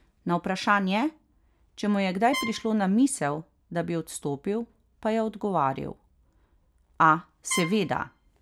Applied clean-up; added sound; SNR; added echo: none; Trumpet; 10 dB; none.